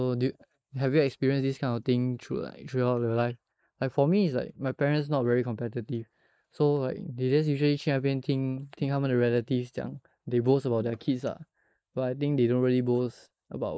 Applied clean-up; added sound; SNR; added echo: neural mask model Resemble Enhance denoiser.